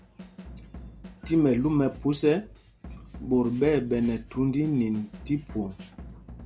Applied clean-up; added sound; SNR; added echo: none; Drum / Drum kit; 17 dB; none.